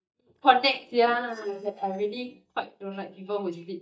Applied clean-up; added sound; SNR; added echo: neural mask model DeepFilterNet 3.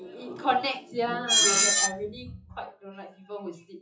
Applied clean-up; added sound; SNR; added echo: classical method WPE with log-MMSE.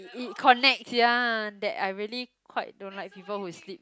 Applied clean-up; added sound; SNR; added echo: none; none; none; none.